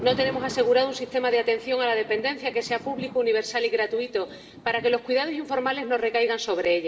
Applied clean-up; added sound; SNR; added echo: none; Thunder; 17 dB; reverberation time 1.2 s.